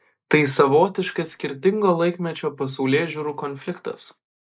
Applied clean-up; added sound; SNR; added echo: neural mask model Resemble Enhance denoiser.